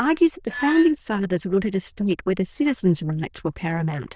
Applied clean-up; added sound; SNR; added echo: neural diffusion model UNIVERSE++.